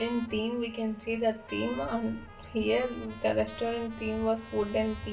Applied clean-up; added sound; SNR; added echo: none; Trumpet; 18 dB; reverberation time 0.3 s.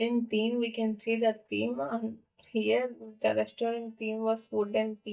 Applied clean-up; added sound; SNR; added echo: neural mask model DeepFilterNet 3.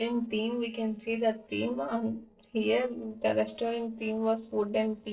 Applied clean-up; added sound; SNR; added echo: neural separator model SepFormer DNS4.